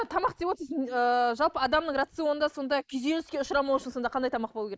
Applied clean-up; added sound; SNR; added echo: neural mask model Resemble Enhance denoiser.